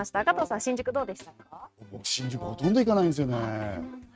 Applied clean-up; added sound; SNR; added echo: neural mask model RNNoise.